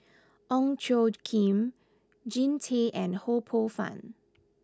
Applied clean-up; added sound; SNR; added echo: none; none; none; none.